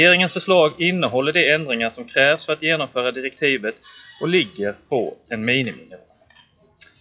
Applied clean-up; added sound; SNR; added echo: classical method WPE with log-MMSE.